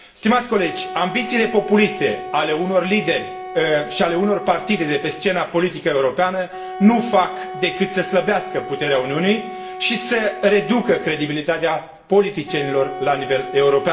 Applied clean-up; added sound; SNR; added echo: none; Wind instrument, woodwind instrument; 12 dB; reverberation time 0.6 s.